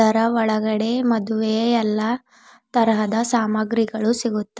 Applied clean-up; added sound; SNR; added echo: none; none; none; none.